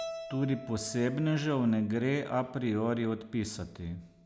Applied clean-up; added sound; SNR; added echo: none; Keyboard (musical); 16 dB; none.